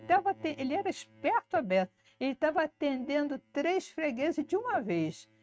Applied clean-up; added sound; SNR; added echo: neural mask model RNNoise.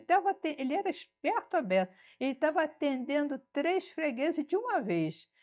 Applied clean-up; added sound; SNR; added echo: neural mask model DeepFilterNet 3.